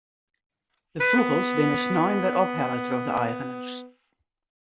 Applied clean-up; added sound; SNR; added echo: none; Wind instrument, woodwind instrument; 1 dB; none.